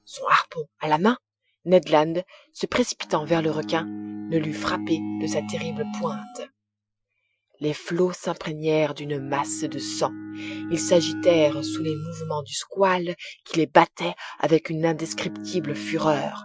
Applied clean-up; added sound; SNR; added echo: classical method Wiener filter.